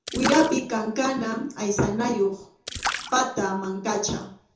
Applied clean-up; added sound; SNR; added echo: none; Splash, splatter; 10 dB; reverberation time 0.5 s.